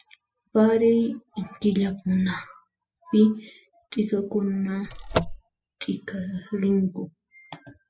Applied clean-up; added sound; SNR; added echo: classical method spectral subtraction.